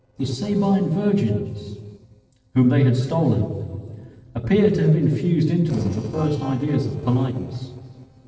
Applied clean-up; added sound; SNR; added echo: neural separator model SepFormer DNS4.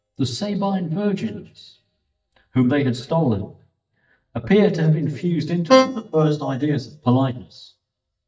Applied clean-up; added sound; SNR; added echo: neural mask model DeepFilterNet 3.